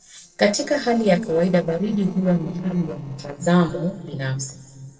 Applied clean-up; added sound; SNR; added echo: neural separator model SepFormer DNS4.